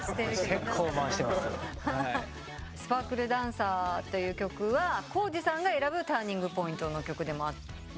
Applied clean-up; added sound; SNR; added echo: none; none; none; none.